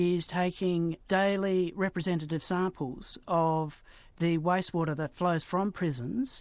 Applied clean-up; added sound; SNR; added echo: none; none; none; none.